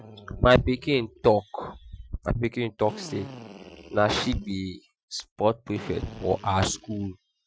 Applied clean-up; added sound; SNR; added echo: classical method Wiener filter.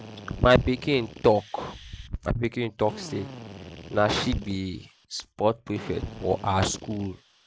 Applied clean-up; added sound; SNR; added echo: none; Drill; 17 dB; none.